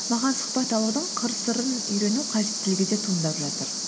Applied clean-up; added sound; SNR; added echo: none; Cricket; 3 dB; none.